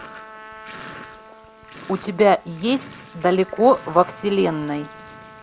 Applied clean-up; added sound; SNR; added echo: none; Trumpet + Sink (filling or washing); 18 dB; none.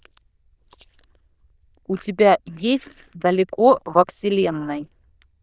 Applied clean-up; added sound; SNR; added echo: neural diffusion model UNIVERSE++.